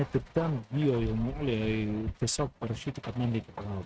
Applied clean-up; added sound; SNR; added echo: neural mask model RNNoise.